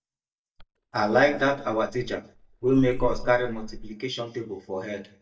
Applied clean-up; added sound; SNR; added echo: neural mask model DeepFilterNet 3.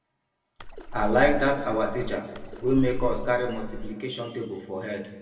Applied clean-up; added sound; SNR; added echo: none; Splash, splatter; 4 dB; reverberation time 1.7 s.